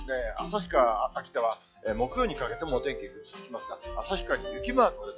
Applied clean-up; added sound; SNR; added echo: classical method log-MMSE.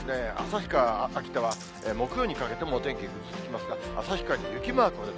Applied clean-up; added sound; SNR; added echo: none; Rattle (instrument); 19 dB; none.